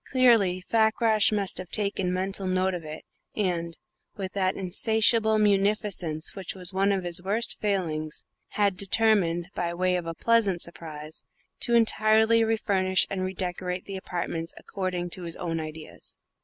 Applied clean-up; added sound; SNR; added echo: none; none; none; none.